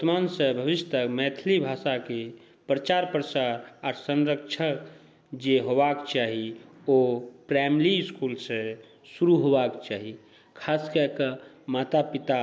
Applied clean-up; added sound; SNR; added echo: none; none; none; none.